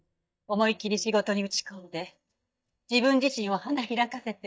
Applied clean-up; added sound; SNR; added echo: neural mask model DeepFilterNet 3.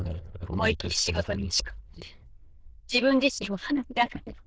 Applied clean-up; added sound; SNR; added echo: neural diffusion model UNIVERSE++.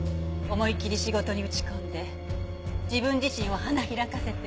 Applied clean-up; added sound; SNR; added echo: none; Bass guitar; 5 dB; none.